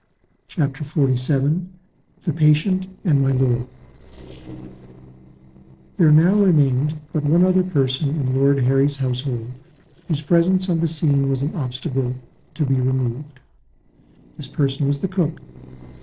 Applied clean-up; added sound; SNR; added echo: neural separator model SepFormer DNS4.